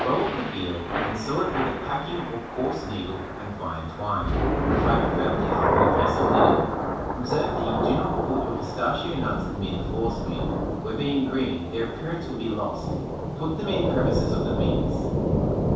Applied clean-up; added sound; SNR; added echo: none; Thunder / Rain; -4 dB; reverberation time 0.7 s.